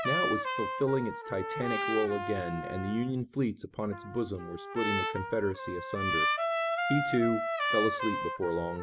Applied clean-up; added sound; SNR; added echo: none; Trumpet; 1 dB; none.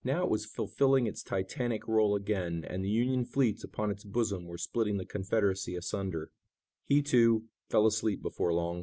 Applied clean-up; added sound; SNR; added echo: none; none; none; none.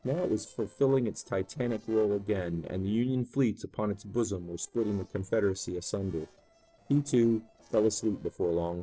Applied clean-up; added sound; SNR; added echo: neural separator model SepFormer DNS4.